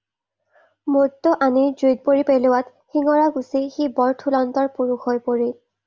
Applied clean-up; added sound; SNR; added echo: none; none; none; none.